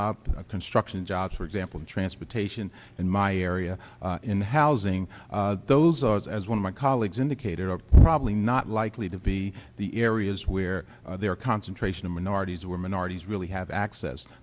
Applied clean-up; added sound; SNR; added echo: none; none; none; none.